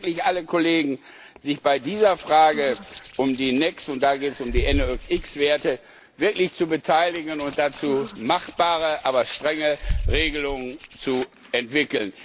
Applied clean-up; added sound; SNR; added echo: none; Hands; 10 dB; none.